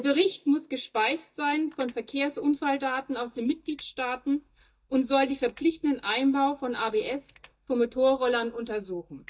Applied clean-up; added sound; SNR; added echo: neural mask model DeepFilterNet 3.